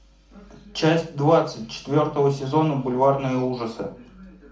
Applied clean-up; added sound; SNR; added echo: none; none; none; reverberation time 0.4 s.